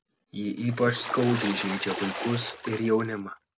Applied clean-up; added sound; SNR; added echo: none; Water / Splash, splatter; 8 dB; none.